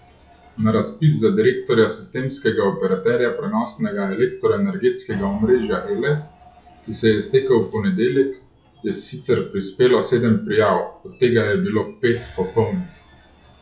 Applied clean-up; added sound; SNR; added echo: classical method log-MMSE.